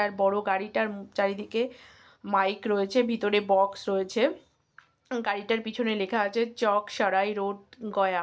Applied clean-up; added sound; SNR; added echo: none; none; none; none.